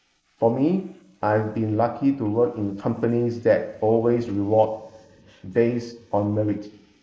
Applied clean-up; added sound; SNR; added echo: neural mask model Resemble Enhance denoiser.